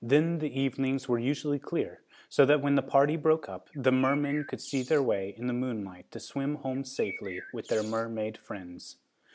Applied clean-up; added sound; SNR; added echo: none; Bird; 15 dB; none.